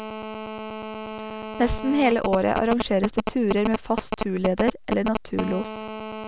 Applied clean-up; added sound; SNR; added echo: none; Telephone; 6 dB; none.